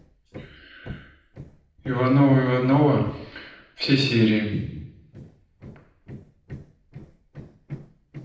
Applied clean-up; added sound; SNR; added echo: neural separator model SepFormer DNS4.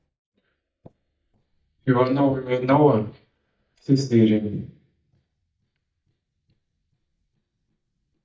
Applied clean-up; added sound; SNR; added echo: neural mask model DeepFilterNet 3.